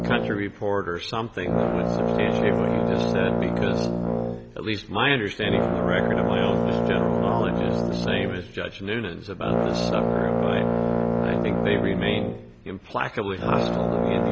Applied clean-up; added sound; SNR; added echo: none; Brass instrument; -4 dB; none.